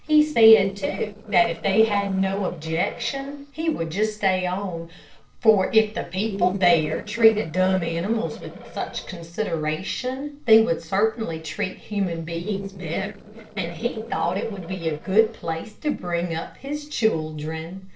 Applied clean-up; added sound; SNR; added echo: neural separator model SepFormer DNS4.